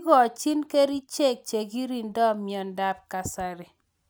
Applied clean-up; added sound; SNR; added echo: none; none; none; none.